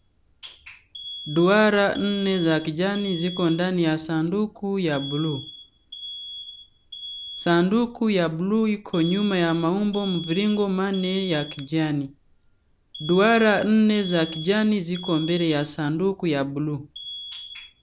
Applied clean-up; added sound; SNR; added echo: none; Alarm; 16 dB; none.